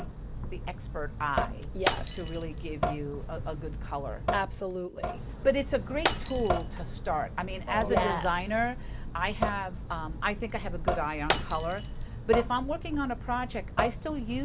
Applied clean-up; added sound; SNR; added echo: none; Shatter + Drip / Sink (filling or washing) / Water tap, faucet; 1 dB; none.